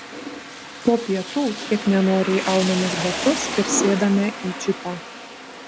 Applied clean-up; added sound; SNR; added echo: none; Rain; 7 dB; none.